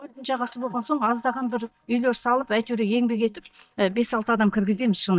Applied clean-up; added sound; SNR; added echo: neural mask model DeepFilterNet 3.